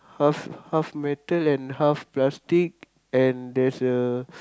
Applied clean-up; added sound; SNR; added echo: none; none; none; none.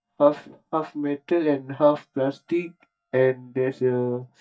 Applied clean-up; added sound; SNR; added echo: neural mask model DeepFilterNet 3.